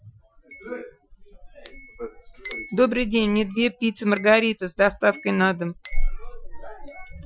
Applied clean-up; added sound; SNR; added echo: classical method Wiener filter.